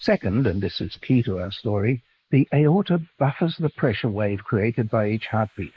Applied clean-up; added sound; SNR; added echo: neural mask model Resemble Enhance denoiser.